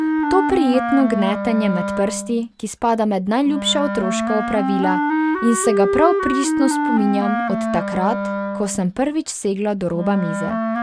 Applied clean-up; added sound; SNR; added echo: none; Wind instrument, woodwind instrument; 2 dB; none.